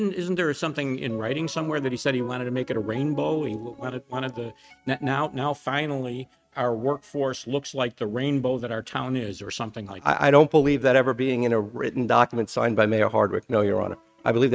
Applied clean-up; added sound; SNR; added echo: neural mask model RNNoise.